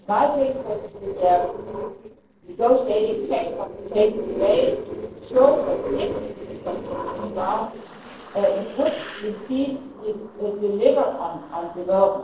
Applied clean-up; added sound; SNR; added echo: neural separator model SepFormer DNS4.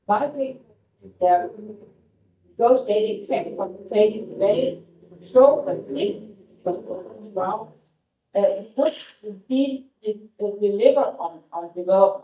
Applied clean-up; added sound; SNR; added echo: neural mask model DeepFilterNet 3.